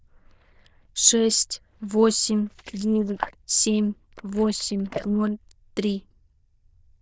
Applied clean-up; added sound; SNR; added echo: neural diffusion model UNIVERSE++.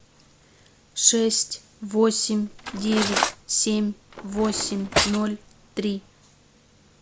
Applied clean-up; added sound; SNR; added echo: none; Cutlery, silverware; 4 dB; none.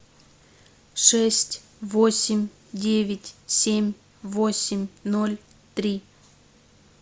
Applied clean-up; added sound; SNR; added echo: none; none; none; none.